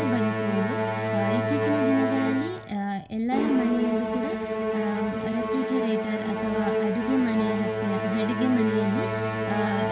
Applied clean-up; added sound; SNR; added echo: none; Musical instrument; 0 dB; none.